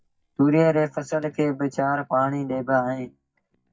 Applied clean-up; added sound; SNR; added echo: neural mask model DeepFilterNet 3.